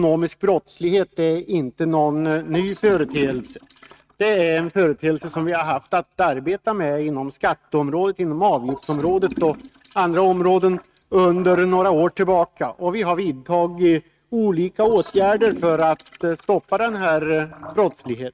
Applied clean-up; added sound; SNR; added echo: neural mask model RNNoise.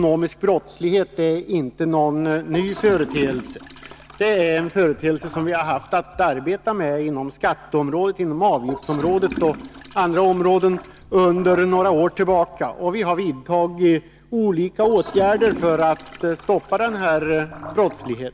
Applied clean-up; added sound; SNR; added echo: none; Toilet flush / Gurgling; 17 dB; none.